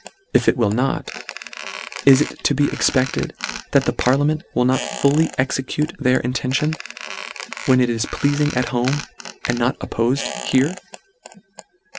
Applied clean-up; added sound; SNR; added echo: none; Squeak; 13 dB; none.